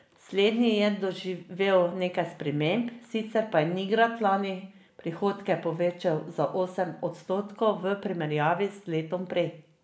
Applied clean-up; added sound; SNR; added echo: none; none; none; none.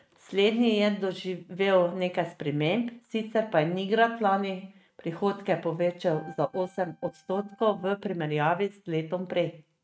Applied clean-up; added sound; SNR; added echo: neural mask model RNNoise.